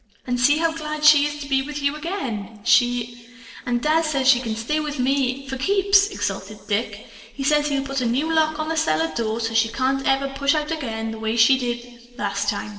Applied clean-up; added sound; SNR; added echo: neural separator model SepFormer DNS4.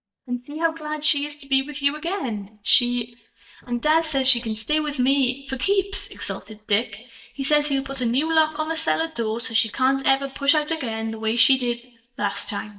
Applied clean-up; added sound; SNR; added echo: neural mask model DeepFilterNet 3.